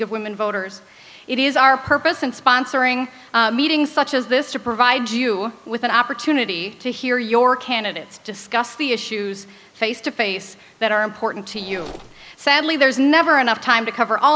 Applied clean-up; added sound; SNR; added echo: none; Mechanisms; 19 dB; none.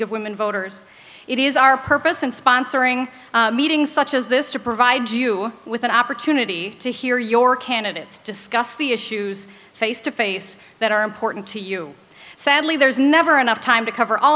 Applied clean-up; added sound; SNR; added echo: none; none; none; none.